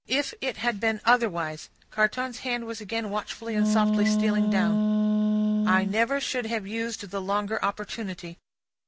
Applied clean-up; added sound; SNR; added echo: none; Wind instrument, woodwind instrument; -4 dB; none.